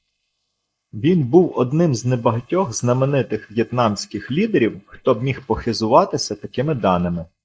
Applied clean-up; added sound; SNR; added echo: neural mask model Resemble Enhance denoiser.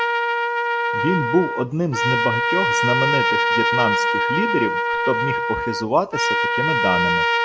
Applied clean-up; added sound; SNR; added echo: none; Trumpet; -4 dB; none.